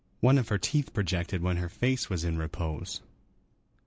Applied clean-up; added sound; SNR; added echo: none; none; none; none.